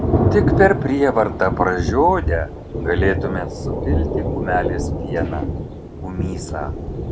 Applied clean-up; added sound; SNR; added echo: none; Thunder; 0 dB; none.